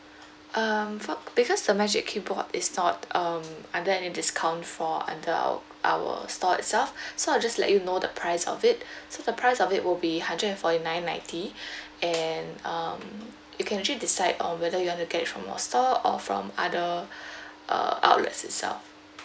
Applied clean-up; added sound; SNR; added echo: none; none; none; none.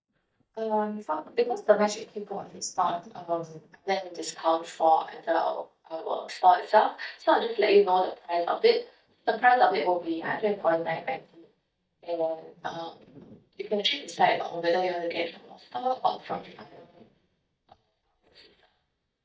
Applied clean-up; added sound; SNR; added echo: neural mask model DeepFilterNet 3.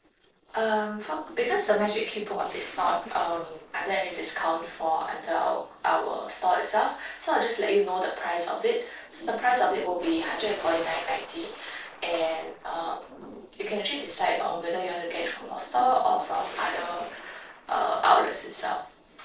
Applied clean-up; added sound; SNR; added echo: neural separator model SepFormer DNS4.